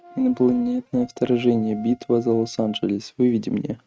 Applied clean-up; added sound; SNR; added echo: neural mask model RNNoise.